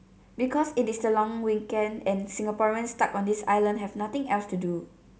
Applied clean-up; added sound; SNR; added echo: none; none; none; none.